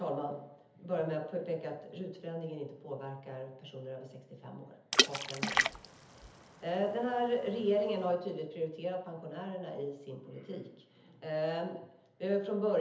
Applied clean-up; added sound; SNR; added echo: none; Water / Splash, splatter; -1 dB; reverberation time 0.7 s.